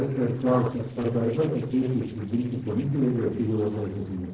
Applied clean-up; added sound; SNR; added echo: neural separator model SepFormer DNS4.